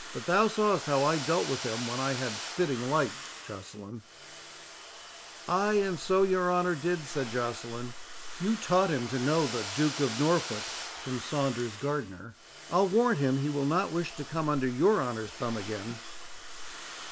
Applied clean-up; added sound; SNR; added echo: none; Domestic sounds, home sounds; 11 dB; none.